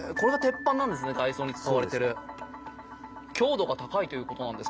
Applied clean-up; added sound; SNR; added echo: none; Glockenspiel; 13 dB; none.